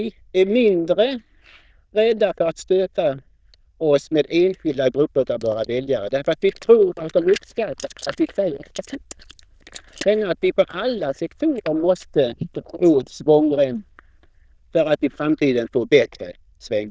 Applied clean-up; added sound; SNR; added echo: neural diffusion model UNIVERSE++.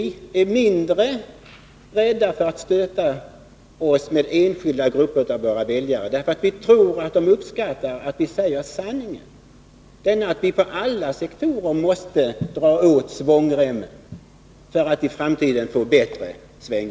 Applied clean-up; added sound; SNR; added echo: none; none; none; none.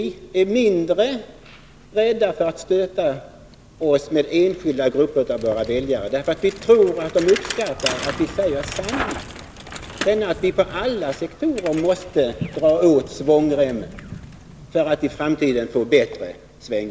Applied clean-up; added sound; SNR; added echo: none; Bicycle; 15 dB; none.